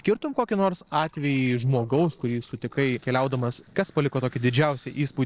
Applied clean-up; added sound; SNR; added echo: neural separator model SepFormer DNS4.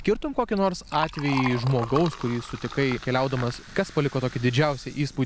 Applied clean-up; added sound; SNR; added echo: none; Liquid; 12 dB; none.